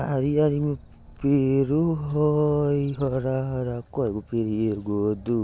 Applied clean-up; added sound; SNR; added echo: none; none; none; none.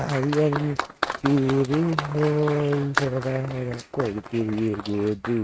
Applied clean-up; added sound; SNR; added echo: neural mask model RNNoise.